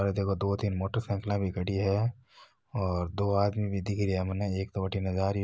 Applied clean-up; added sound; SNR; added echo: none; none; none; none.